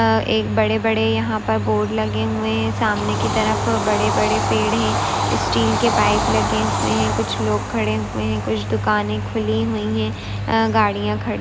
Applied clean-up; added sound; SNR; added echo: none; Train / Bird vocalization, bird call, bird song; 6 dB; none.